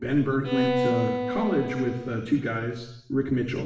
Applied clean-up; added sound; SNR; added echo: none; Bowed string instrument; 3 dB; reverberation time 0.8 s.